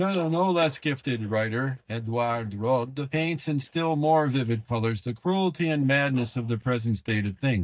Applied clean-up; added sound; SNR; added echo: neural mask model DeepFilterNet 3.